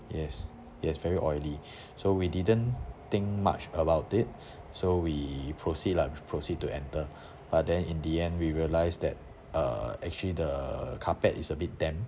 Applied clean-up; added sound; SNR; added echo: none; none; none; none.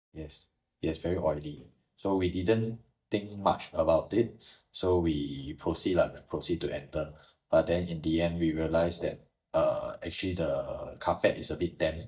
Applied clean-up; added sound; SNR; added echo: neural mask model DeepFilterNet 3.